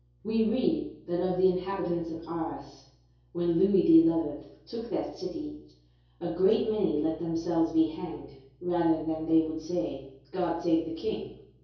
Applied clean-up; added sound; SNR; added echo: none; none; none; reverberation time 0.6 s.